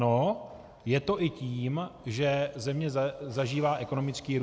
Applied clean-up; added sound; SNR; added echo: none; none; none; none.